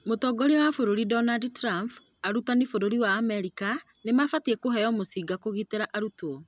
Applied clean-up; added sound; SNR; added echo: none; none; none; none.